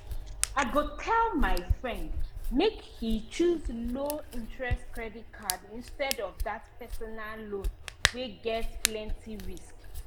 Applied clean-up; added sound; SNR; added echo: none; Hands; 1 dB; none.